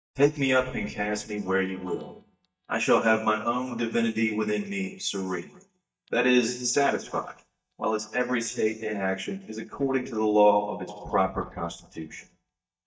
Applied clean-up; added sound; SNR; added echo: neural mask model DeepFilterNet 3.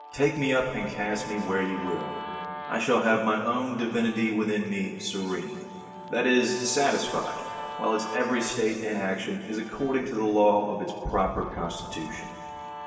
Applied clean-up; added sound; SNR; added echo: none; Guitar; 13 dB; reverberation time 2.3 s.